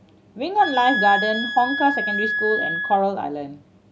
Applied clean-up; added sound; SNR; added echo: none; Wind instrument, woodwind instrument; 3 dB; none.